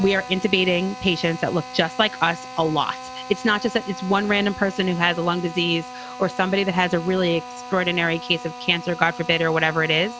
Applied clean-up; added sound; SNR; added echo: none; Drill; 14 dB; none.